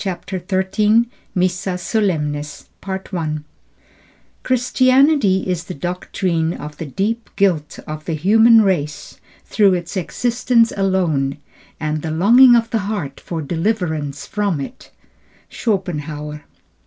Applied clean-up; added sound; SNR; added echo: none; none; none; none.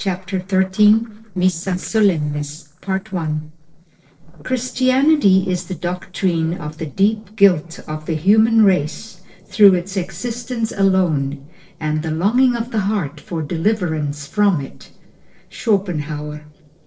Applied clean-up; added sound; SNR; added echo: neural separator model SepFormer DNS4.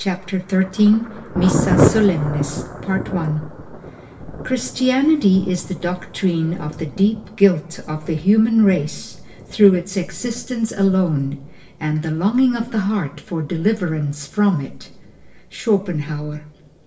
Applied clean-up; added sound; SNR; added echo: none; Thunder; 9 dB; reverberation time 0.6 s.